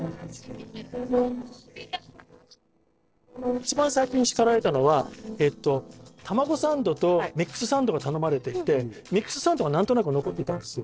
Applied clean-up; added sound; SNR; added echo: neural separator model SepFormer DNS4.